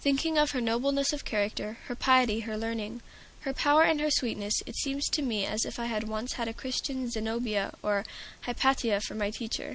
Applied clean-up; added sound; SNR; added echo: none; none; none; none.